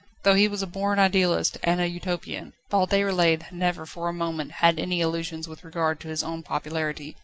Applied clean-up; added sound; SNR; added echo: none; none; none; none.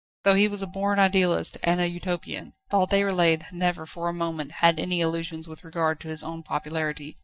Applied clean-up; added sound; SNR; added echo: neural mask model DeepFilterNet 3.